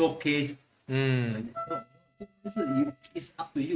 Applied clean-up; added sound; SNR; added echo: neural mask model RNNoise.